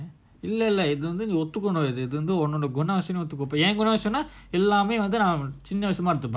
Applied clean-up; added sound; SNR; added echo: none; none; none; none.